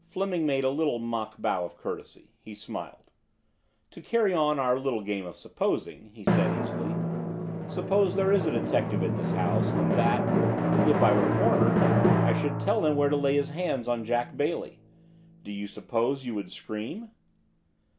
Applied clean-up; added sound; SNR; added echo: none; Drum; 0 dB; none.